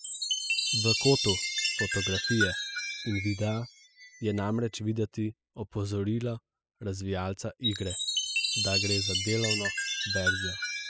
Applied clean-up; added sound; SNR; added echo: classical method spectral subtraction.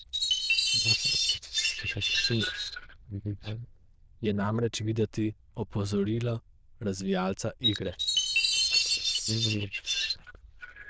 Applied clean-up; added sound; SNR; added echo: neural diffusion model UNIVERSE++.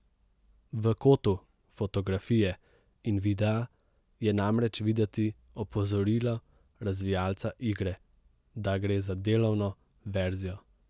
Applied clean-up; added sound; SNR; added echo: none; none; none; none.